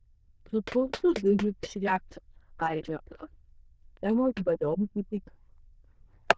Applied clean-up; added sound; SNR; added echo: neural diffusion model UNIVERSE++.